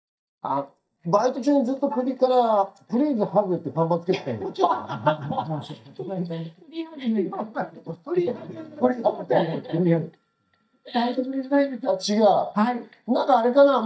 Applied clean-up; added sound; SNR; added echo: neural mask model DeepFilterNet 3.